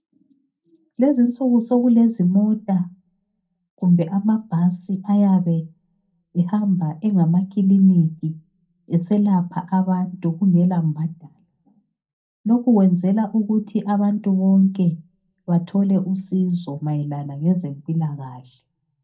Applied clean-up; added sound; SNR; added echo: none; none; none; reverberation time 0.2 s.